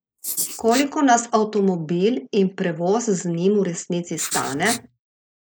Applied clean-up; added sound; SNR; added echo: neural mask model Resemble Enhance denoiser.